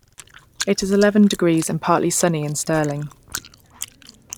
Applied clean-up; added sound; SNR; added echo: none; Chewing, mastication; 17 dB; none.